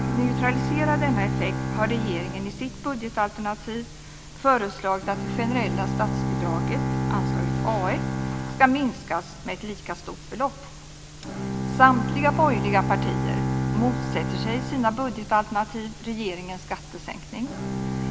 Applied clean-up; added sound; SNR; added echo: none; Bowed string instrument; 2 dB; none.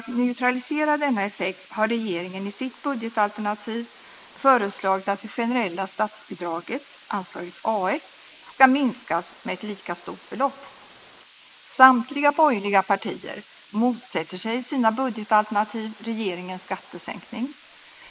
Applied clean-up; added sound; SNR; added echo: neural mask model Resemble Enhance denoiser.